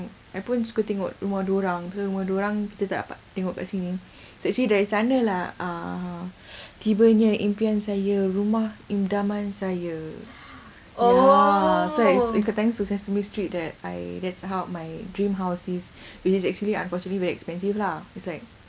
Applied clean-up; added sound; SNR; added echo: none; none; none; none.